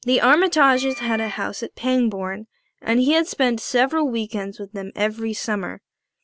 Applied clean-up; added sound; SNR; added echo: none; Wind instrument, woodwind instrument; 15 dB; none.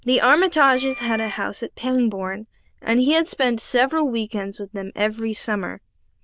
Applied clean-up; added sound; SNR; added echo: neural diffusion model UNIVERSE++.